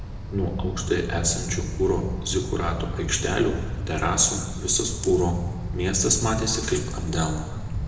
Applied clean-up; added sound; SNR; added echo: none; Wind; 5 dB; reverberation time 1.1 s.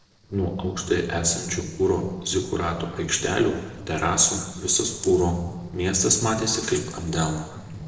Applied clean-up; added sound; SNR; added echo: neural separator model SepFormer DNS4.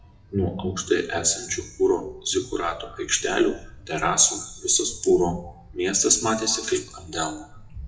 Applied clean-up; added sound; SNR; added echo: classical method WPE with log-MMSE.